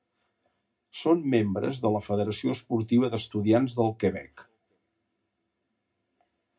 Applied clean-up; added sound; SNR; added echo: none; none; none; reverberation time 0.2 s.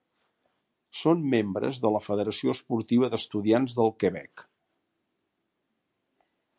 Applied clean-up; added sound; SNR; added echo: none; none; none; none.